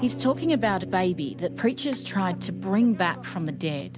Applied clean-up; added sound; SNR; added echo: none; none; none; none.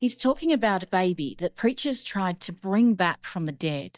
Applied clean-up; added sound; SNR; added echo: neural mask model DeepFilterNet 3.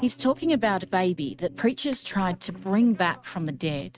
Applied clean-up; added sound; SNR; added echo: neural mask model RNNoise.